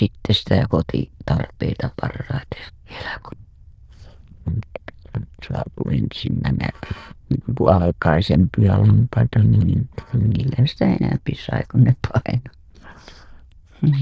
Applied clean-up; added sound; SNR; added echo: neural diffusion model UNIVERSE++.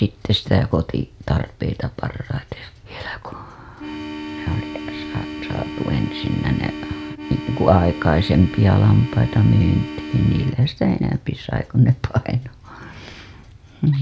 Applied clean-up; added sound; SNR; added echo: none; Organ; 10 dB; none.